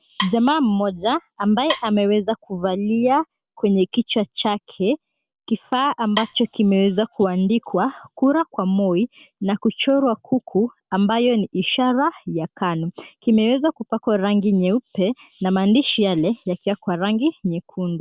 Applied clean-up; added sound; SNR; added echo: none; Wood; 12 dB; none.